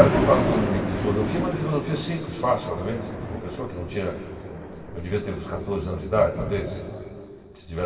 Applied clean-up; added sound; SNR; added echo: none; Thunder; 4 dB; reverberation time 2.6 s.